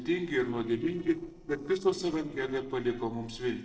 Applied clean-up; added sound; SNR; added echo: neural separator model SepFormer DNS4.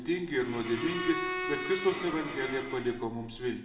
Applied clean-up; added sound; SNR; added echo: none; Bowed string instrument; 5 dB; reverberation time 0.8 s.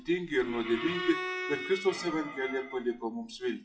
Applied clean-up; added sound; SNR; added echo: classical method WPE with log-MMSE.